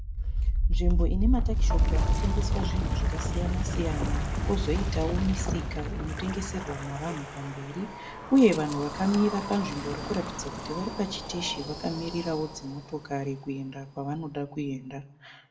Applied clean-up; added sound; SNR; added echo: none; Wind; -2 dB; reverberation time 0.4 s.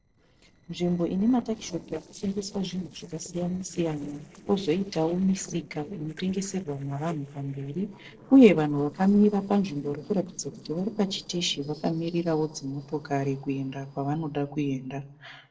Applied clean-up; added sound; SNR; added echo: neural separator model SepFormer DNS4.